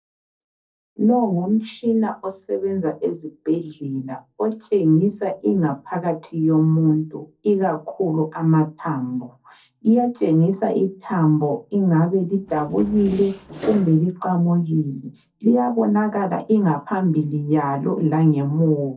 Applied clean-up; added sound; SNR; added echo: neural separator model SepFormer DNS4.